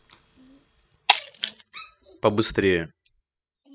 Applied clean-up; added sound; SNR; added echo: classical method spectral subtraction.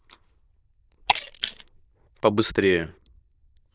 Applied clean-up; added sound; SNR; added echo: neural diffusion model UNIVERSE++.